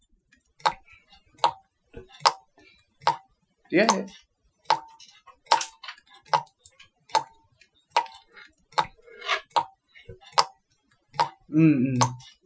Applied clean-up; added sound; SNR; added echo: classical method Wiener filter.